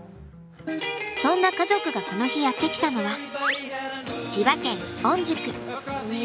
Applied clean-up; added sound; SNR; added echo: none; none; none; none.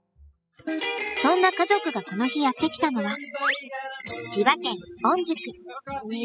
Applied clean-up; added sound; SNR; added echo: classical method spectral subtraction.